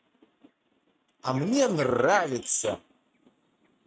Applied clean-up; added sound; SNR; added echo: neural mask model RNNoise.